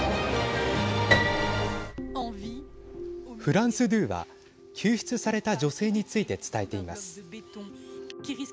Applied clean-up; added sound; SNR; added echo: none; Piano; 4 dB; none.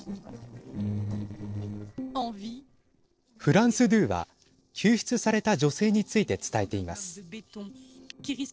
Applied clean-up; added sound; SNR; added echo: neural separator model SepFormer DNS4.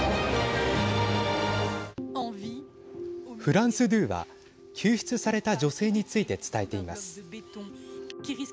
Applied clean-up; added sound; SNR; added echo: none; none; none; none.